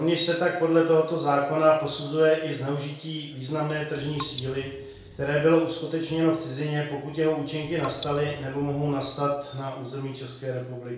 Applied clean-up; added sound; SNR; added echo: none; Raindrop; 18 dB; reverberation time 0.5 s.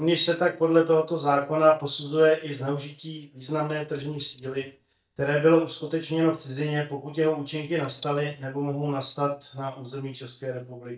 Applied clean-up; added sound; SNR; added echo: neural mask model DeepFilterNet 3.